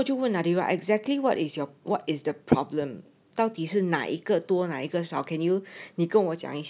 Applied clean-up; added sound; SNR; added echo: none; none; none; none.